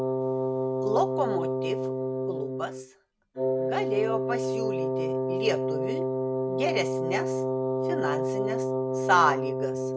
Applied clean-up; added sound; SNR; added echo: none; Wind instrument, woodwind instrument; -3 dB; none.